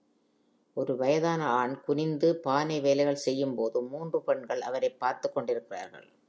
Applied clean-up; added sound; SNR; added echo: none; none; none; none.